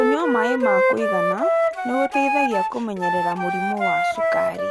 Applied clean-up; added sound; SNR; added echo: none; Wind instrument, woodwind instrument; -4 dB; none.